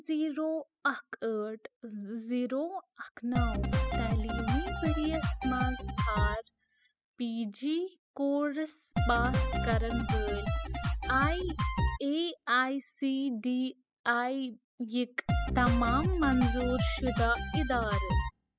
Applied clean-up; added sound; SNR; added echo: classical method spectral subtraction.